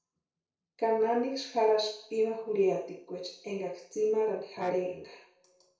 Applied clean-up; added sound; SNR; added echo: neural separator model SepFormer DNS4.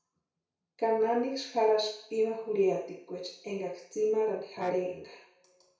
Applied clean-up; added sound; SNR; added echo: none; Brass instrument; 20 dB; reverberation time 0.6 s.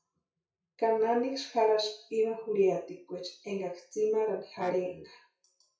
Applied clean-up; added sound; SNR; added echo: classical method WPE with log-MMSE.